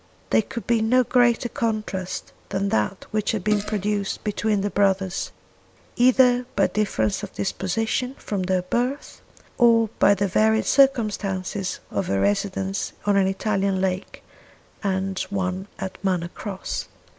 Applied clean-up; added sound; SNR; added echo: none; Fart; 15 dB; none.